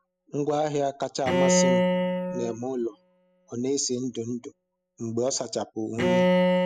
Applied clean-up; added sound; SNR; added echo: classical method spectral subtraction.